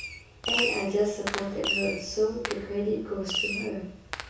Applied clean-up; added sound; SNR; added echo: none; Fireworks; 3 dB; reverberation time 0.6 s.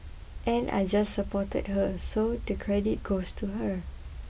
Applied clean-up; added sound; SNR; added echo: none; none; none; none.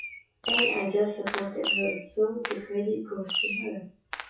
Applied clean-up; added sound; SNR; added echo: classical method WPE with log-MMSE.